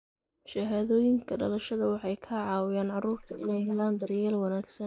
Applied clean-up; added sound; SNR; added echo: neural mask model Resemble Enhance denoiser.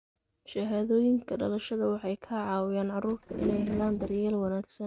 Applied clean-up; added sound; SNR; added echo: neural mask model RNNoise.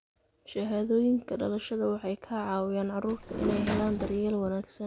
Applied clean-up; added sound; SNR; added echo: none; Drawer open or close; 4 dB; none.